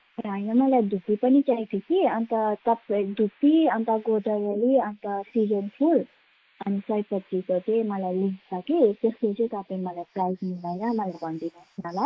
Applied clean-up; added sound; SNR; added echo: neural mask model Resemble Enhance denoiser.